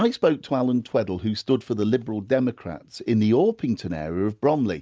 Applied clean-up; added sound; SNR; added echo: none; none; none; none.